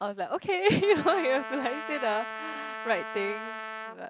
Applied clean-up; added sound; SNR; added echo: none; Trumpet; 10 dB; none.